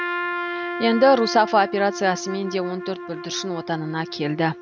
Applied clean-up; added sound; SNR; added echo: none; Trumpet; 8 dB; none.